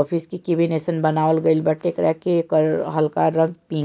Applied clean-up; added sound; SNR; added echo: none; none; none; none.